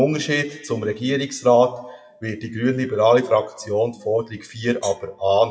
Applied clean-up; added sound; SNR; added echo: classical method WPE with log-MMSE.